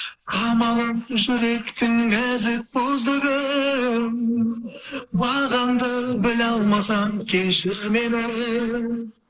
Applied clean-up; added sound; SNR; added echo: neural mask model Resemble Enhance denoiser.